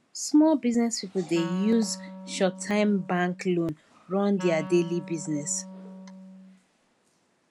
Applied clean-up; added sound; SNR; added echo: none; Wind instrument, woodwind instrument; 14 dB; none.